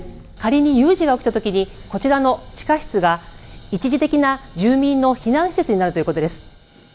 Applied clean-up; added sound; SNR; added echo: none; none; none; none.